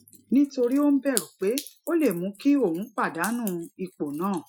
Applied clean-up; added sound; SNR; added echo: classical method Wiener filter.